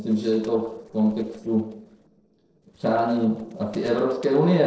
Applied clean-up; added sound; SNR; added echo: neural separator model SepFormer DNS4.